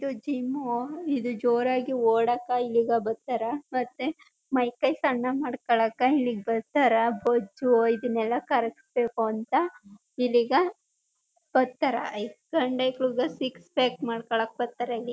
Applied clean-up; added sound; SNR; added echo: none; none; none; none.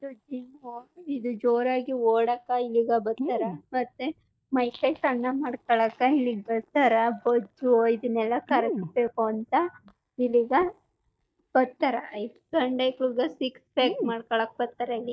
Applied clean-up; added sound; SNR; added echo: neural mask model DeepFilterNet 3.